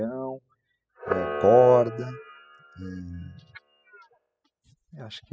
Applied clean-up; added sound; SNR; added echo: classical method spectral subtraction.